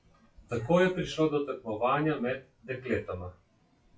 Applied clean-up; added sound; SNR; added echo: classical method WPE with log-MMSE.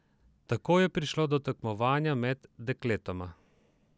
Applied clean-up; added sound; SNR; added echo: none; none; none; none.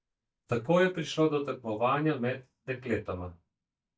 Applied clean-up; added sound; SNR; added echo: neural mask model DeepFilterNet 3.